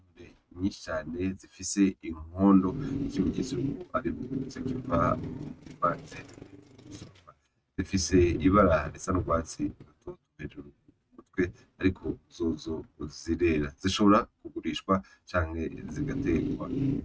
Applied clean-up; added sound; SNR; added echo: neural mask model RNNoise.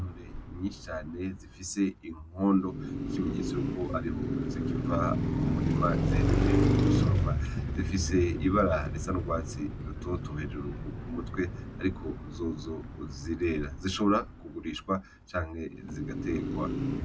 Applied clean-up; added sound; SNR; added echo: none; Car passing by; -2 dB; none.